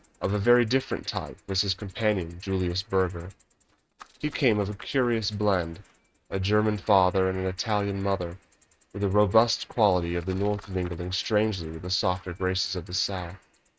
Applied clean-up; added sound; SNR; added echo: neural mask model RNNoise.